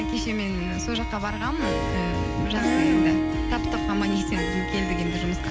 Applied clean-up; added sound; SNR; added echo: none; Harp; 0 dB; none.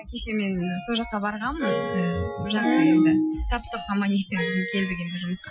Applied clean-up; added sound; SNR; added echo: classical method Wiener filter.